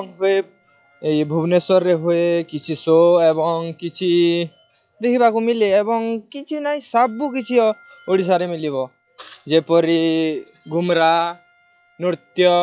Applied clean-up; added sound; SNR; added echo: classical method log-MMSE.